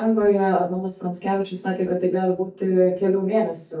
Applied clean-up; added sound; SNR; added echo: neural mask model DeepFilterNet 3.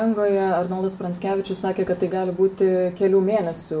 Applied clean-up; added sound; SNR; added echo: none; none; none; none.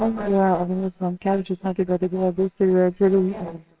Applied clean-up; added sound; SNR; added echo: neural separator model SepFormer WHAMR!.